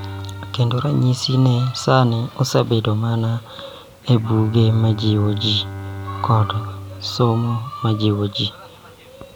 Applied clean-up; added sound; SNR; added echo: none; Bowed string instrument; 15 dB; none.